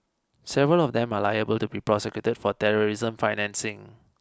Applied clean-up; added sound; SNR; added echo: none; none; none; none.